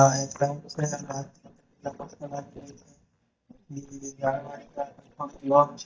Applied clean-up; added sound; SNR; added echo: neural mask model DeepFilterNet 3.